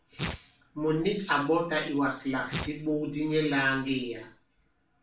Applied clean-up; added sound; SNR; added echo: none; Tearing; 12 dB; reverberation time 0.4 s.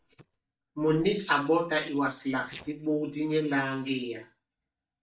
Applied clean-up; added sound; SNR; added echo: neural mask model DeepFilterNet 3.